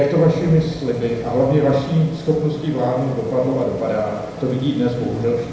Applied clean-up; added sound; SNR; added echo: none; Rain; 20 dB; reverberation time 1.0 s.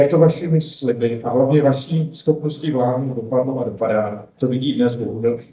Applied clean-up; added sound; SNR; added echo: neural mask model DeepFilterNet 3.